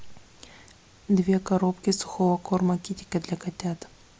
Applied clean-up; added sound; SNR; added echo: none; none; none; none.